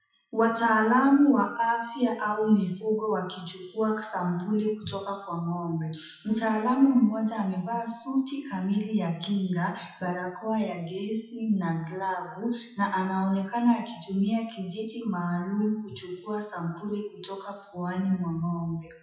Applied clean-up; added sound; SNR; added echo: classical method WPE with log-MMSE.